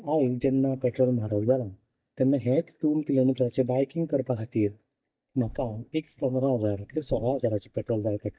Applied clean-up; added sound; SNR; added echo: neural mask model DeepFilterNet 3.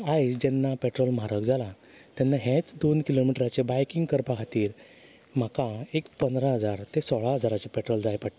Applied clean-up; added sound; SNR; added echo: none; none; none; none.